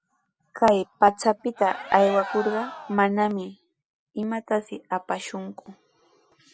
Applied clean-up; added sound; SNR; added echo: none; Cheering; 10 dB; none.